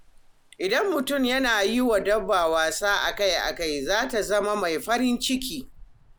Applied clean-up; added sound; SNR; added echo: none; Rain; 19 dB; none.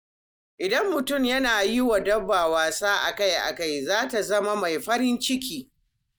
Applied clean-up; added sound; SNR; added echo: neural mask model DeepFilterNet 3.